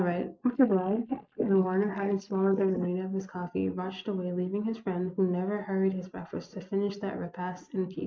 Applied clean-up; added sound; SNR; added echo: neural mask model Resemble Enhance denoiser.